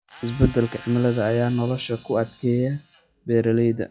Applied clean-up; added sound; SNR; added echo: classical method log-MMSE.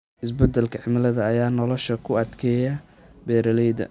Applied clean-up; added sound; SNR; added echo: none; none; none; none.